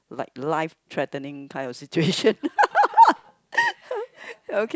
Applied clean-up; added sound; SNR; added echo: none; none; none; none.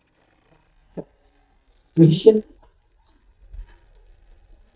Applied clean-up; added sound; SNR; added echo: neural mask model DeepFilterNet 3.